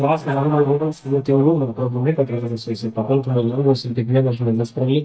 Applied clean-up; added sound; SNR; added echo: neural mask model DeepFilterNet 3.